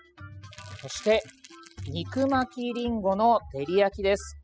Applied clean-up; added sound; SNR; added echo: classical method spectral subtraction.